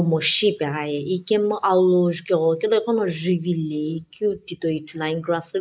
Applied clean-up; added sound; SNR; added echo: neural mask model Resemble Enhance denoiser.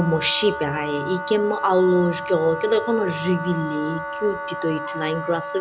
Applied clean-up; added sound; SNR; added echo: none; Wind instrument, woodwind instrument; 8 dB; none.